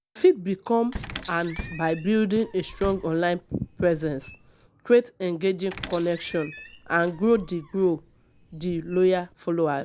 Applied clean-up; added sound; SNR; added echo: none; Squeak + Slam; 15 dB; none.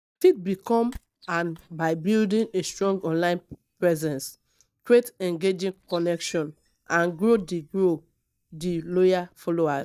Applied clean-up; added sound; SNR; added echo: neural mask model DeepFilterNet 3.